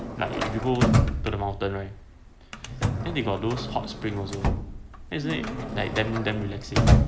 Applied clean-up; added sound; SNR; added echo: none; Drawer open or close; -4 dB; none.